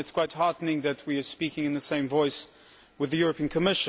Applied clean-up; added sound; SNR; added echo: none; none; none; none.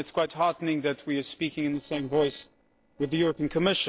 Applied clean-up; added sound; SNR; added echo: neural separator model SepFormer DNS4.